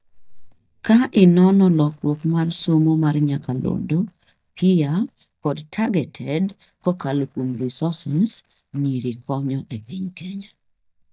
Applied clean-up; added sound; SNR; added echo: neural mask model DeepFilterNet 3.